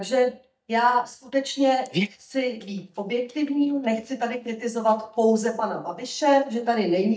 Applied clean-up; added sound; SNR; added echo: neural mask model DeepFilterNet 3.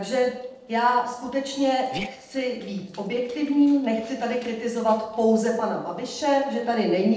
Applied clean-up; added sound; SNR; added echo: neural separator model SepFormer DNS4.